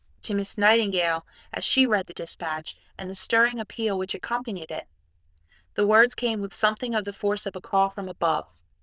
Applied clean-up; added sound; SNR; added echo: neural diffusion model UNIVERSE++.